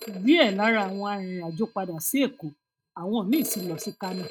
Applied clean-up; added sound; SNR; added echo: neural mask model RNNoise.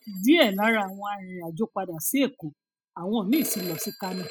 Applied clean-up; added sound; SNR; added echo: classical method spectral subtraction.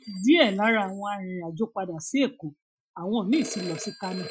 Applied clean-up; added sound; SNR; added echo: classical method Wiener filter.